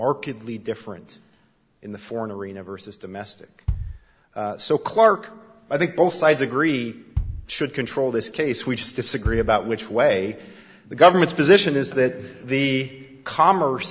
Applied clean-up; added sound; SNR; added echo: none; Bass drum; 11 dB; none.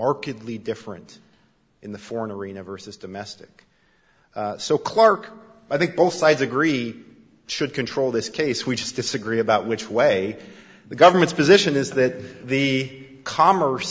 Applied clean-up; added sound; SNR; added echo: none; none; none; none.